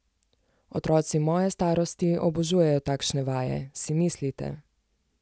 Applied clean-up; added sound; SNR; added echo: none; none; none; none.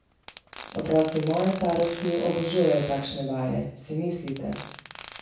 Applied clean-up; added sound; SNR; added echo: none; Fart; 14 dB; reverberation time 0.6 s.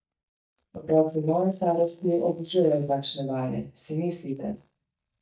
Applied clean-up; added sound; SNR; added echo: neural mask model DeepFilterNet 3.